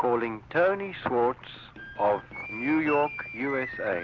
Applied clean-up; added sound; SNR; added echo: none; none; none; none.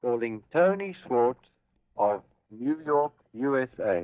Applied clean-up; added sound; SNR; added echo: neural mask model DeepFilterNet 3.